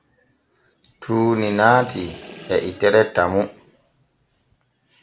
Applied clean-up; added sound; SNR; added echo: none; Sink (filling or washing) / Water; 20 dB; none.